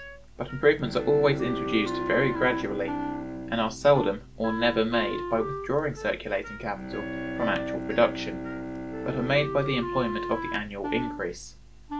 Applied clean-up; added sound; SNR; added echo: none; Wind instrument, woodwind instrument + Bowed string instrument; 6 dB; none.